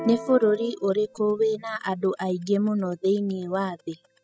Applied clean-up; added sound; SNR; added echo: classical method spectral subtraction.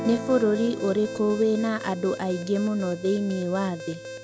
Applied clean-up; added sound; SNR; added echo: none; Alarm + Guitar; 10 dB; none.